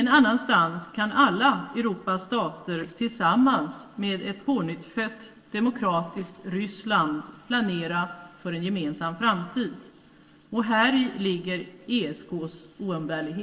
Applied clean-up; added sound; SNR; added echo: neural separator model SepFormer DNS4.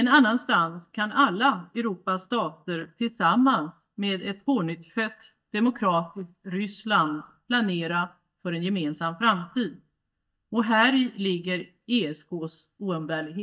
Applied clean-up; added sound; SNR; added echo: neural mask model DeepFilterNet 3.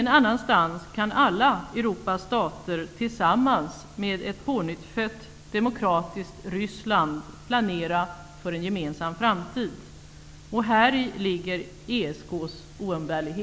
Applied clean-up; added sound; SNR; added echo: none; none; none; none.